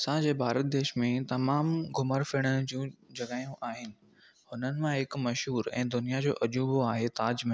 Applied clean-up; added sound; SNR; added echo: none; none; none; none.